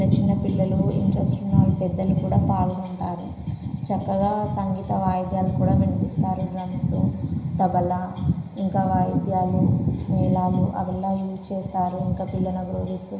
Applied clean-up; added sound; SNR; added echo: none; none; none; reverberation time 0.9 s.